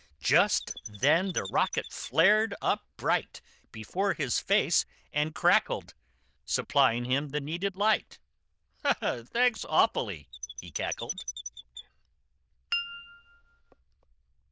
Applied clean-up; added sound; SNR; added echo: neural diffusion model UNIVERSE++.